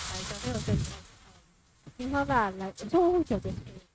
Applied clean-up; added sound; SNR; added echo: neural mask model RNNoise.